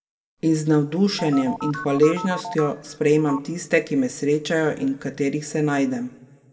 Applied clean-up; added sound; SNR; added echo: none; Telephone; 11 dB; reverberation time 0.9 s.